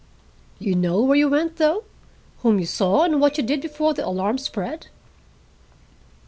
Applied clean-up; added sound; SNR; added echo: none; Doorbell; 19 dB; none.